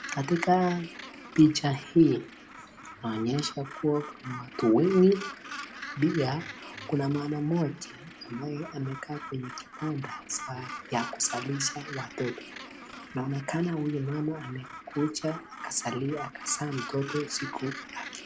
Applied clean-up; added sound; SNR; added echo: none; Gull, seagull; 13 dB; none.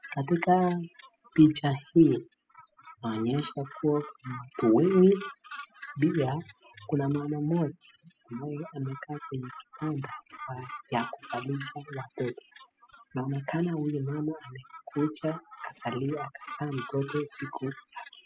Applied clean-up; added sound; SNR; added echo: classical method spectral subtraction.